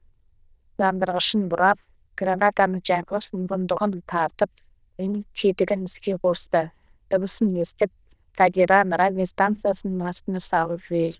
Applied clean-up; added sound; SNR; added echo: neural diffusion model UNIVERSE++.